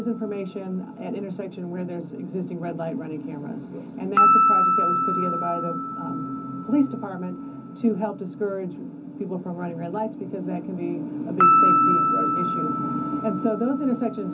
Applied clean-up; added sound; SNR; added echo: none; Piano; -2 dB; reverberation time 0.3 s.